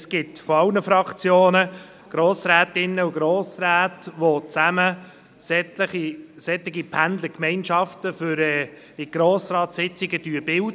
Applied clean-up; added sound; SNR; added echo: none; none; none; none.